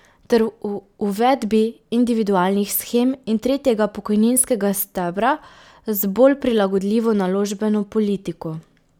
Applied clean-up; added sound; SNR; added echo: none; none; none; none.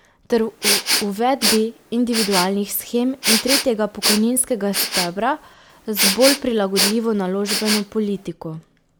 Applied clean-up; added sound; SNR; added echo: none; Respiratory sounds; 2 dB; none.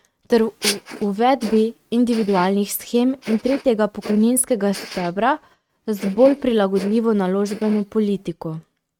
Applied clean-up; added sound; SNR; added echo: neural mask model RNNoise.